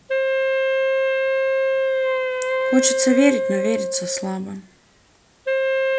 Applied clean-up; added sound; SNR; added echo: none; Wind instrument, woodwind instrument; -4 dB; none.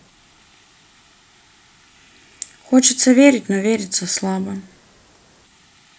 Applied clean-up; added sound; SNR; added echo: neural mask model Resemble Enhance denoiser.